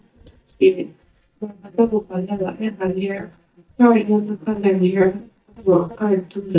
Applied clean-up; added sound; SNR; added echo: neural mask model DeepFilterNet 3.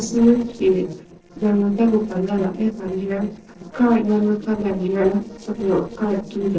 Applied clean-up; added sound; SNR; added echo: neural separator model SepFormer DNS4.